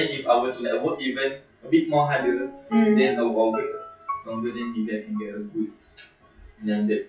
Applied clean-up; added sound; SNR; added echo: classical method WPE with log-MMSE.